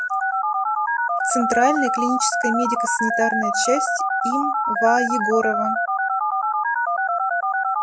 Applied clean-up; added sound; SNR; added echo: classical method Wiener filter.